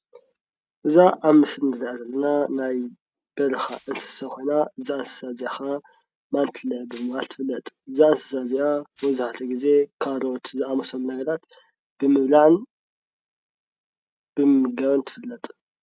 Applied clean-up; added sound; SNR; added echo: none; Rattle (instrument); 11 dB; none.